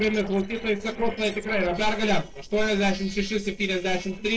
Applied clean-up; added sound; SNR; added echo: neural separator model SepFormer DNS4.